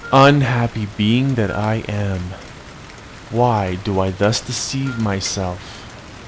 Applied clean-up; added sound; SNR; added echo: none; Wind instrument, woodwind instrument + Rain; 17 dB; none.